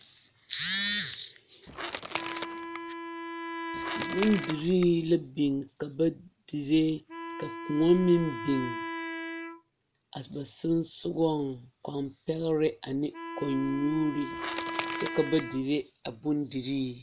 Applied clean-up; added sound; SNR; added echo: none; Crushing / Wood + Wind instrument, woodwind instrument; 8 dB; none.